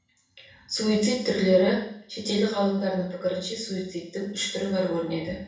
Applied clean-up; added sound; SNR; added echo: none; none; none; reverberation time 0.7 s.